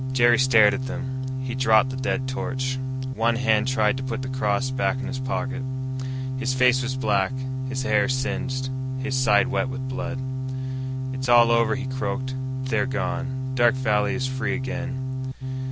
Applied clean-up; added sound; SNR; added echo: none; Organ; 1 dB; none.